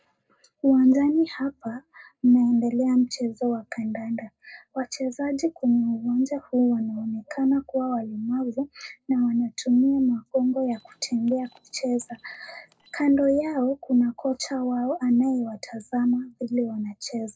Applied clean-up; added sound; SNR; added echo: neural separator model SepFormer DNS4.